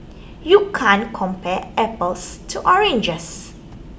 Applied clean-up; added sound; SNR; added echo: none; none; none; none.